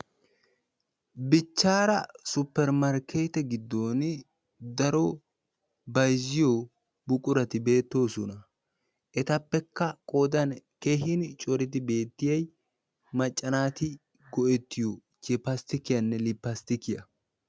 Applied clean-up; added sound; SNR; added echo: none; none; none; none.